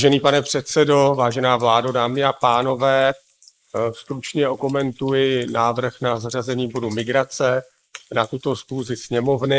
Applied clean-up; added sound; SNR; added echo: neural mask model Resemble Enhance denoiser.